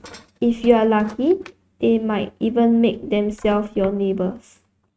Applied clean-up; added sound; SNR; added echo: neural mask model RNNoise.